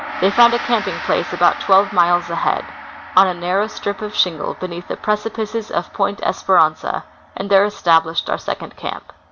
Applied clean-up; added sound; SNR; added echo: none; Gong; 14 dB; none.